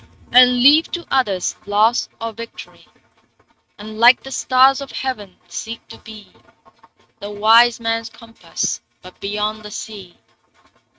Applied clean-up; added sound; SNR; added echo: neural mask model RNNoise.